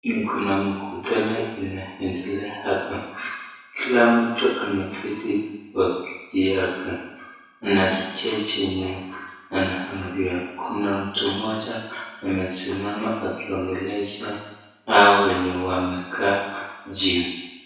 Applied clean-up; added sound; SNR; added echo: none; none; none; reverberation time 1.0 s.